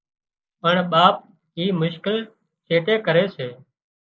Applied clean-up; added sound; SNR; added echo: neural mask model Resemble Enhance denoiser.